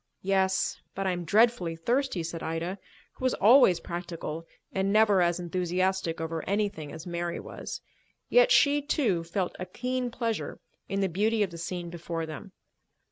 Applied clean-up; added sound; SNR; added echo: none; none; none; none.